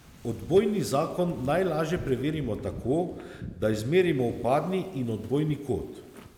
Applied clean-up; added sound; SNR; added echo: none; Wind / Ocean; 17 dB; none.